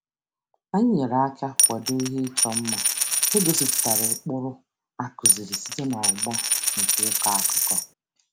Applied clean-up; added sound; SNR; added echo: none; Coin (dropping); -5 dB; none.